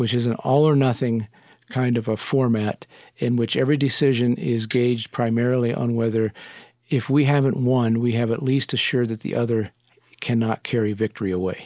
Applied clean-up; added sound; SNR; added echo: neural mask model Resemble Enhance denoiser.